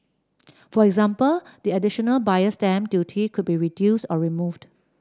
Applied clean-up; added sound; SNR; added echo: none; none; none; none.